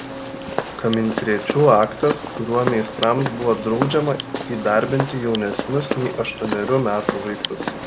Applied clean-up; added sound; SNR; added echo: none; Walk, footsteps; 7 dB; none.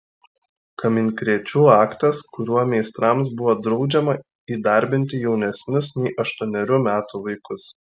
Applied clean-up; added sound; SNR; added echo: none; none; none; none.